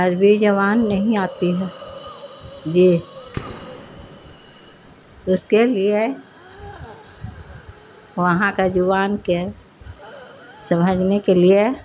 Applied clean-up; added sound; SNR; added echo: none; Hiss + Gunshot, gunfire; 20 dB; none.